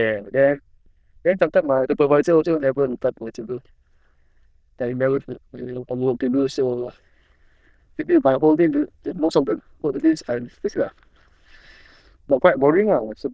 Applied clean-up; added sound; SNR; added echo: neural diffusion model UNIVERSE++.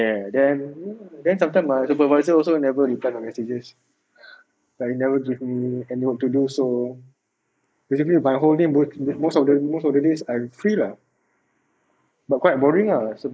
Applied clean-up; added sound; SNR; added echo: neural mask model Resemble Enhance denoiser.